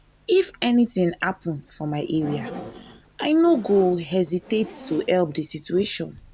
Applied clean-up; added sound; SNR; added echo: none; Zipper (clothing); 19 dB; none.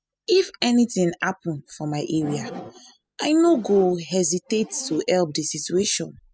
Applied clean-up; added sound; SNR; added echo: classical method spectral subtraction.